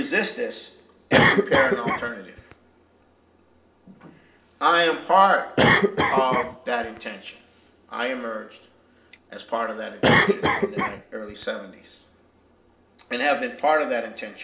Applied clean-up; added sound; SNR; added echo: none; Cough; 0 dB; reverberation time 1.7 s.